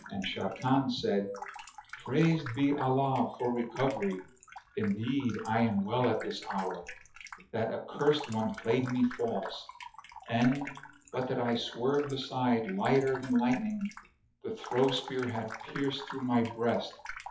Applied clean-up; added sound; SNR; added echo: classical method WPE with log-MMSE.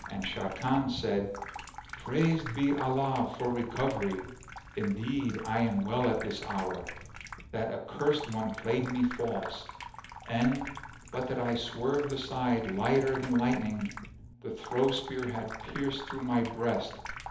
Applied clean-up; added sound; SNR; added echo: none; Sink (filling or washing) / Water tap, faucet; 12 dB; reverberation time 0.8 s.